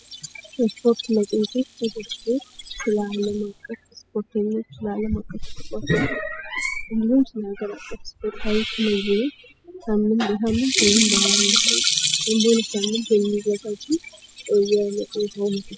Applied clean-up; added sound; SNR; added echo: classical method spectral subtraction.